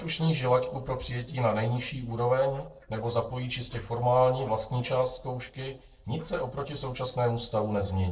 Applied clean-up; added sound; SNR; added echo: neural separator model SepFormer DNS4.